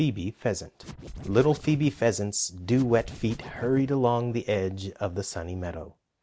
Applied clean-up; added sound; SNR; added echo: none; Scratching (performance technique); 14 dB; none.